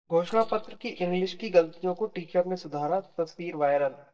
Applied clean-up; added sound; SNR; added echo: neural mask model DeepFilterNet 3.